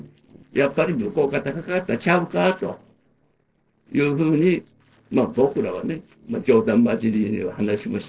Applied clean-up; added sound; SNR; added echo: neural separator model SepFormer DNS4.